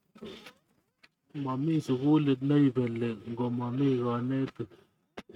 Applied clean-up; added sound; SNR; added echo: neural mask model RNNoise.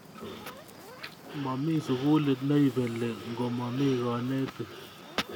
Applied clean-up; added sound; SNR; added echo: none; Fire; 18 dB; none.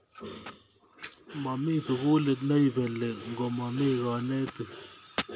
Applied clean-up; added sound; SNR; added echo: none; none; none; none.